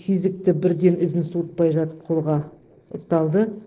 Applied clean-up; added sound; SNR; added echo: neural separator model SepFormer DNS4.